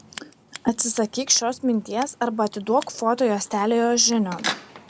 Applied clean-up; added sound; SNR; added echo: none; Scissors; 15 dB; none.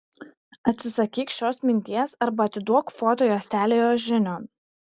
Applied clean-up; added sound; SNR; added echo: none; none; none; none.